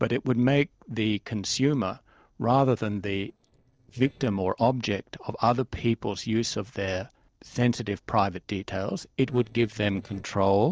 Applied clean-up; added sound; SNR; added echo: neural separator model SepFormer DNS4.